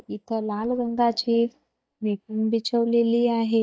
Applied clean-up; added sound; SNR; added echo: neural mask model DeepFilterNet 3.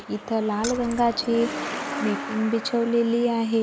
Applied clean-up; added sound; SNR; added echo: none; Keys jangling + Truck; 10 dB; none.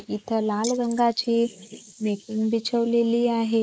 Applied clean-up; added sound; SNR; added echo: neural mask model Resemble Enhance denoiser.